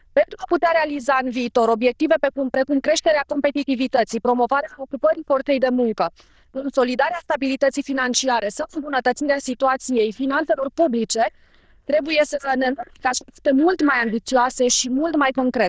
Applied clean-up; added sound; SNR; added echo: neural diffusion model UNIVERSE++.